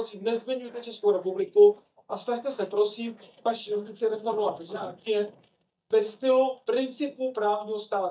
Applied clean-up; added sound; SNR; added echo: neural mask model DeepFilterNet 3.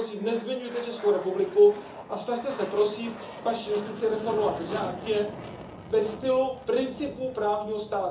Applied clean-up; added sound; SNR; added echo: none; Aircraft; 14 dB; reverberation time 0.8 s.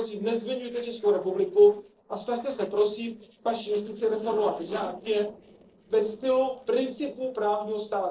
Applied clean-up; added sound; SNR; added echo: neural separator model SepFormer DNS4.